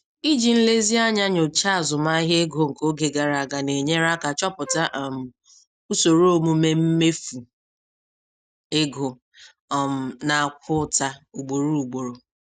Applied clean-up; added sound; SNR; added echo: none; Wind instrument, woodwind instrument; 15 dB; none.